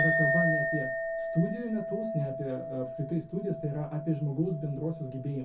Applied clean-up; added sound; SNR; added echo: none; Chink, clink; 1 dB; reverberation time 0.3 s.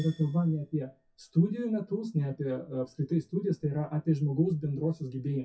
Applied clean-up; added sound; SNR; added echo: classical method WPE with log-MMSE.